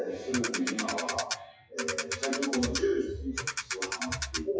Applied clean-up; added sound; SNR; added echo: classical method WPE with log-MMSE.